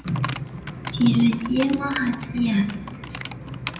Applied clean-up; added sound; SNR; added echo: none; Computer keyboard; 13 dB; reverberation time 0.9 s.